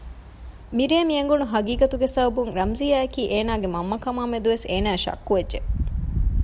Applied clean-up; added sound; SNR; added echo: none; none; none; none.